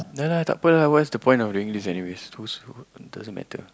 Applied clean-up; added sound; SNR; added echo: none; none; none; none.